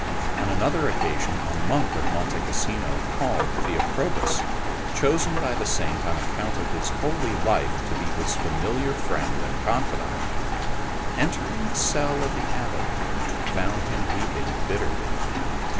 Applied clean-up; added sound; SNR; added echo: none; Rain; -5 dB; none.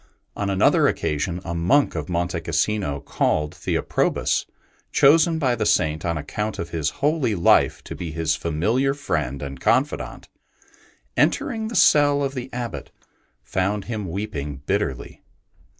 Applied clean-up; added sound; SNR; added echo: none; none; none; none.